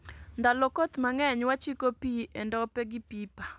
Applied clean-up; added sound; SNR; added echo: none; none; none; none.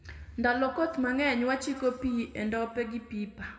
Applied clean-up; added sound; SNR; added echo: none; none; none; reverberation time 1.6 s.